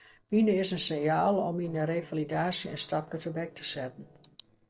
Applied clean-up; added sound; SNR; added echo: neural separator model SepFormer DNS4.